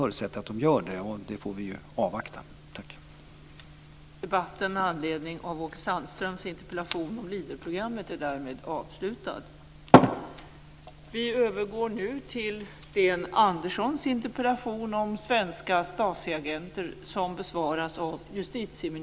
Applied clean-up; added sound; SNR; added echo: none; none; none; none.